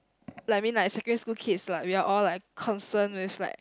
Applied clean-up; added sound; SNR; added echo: none; none; none; none.